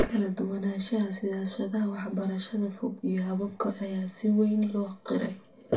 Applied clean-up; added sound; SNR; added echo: none; none; none; reverberation time 0.2 s.